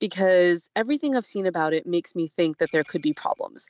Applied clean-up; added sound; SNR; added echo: neural mask model RNNoise.